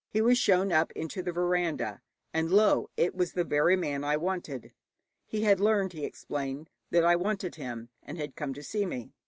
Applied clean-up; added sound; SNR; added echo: none; none; none; none.